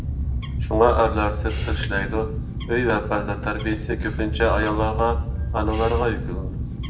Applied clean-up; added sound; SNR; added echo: none; Bird; 2 dB; reverberation time 0.7 s.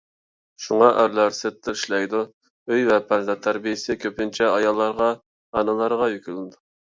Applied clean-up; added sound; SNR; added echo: none; none; none; none.